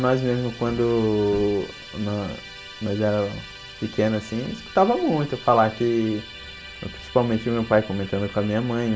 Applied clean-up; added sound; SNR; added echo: none; Musical instrument; 17 dB; none.